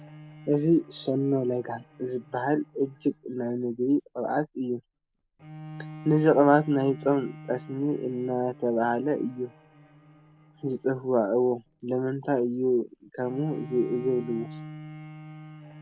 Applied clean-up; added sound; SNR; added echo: none; Bowed string instrument; 18 dB; none.